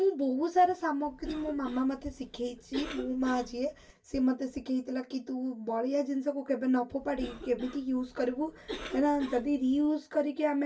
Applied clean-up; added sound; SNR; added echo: none; Cough; 16 dB; reverberation time 0.1 s.